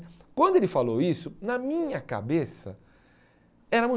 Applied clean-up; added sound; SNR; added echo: none; none; none; none.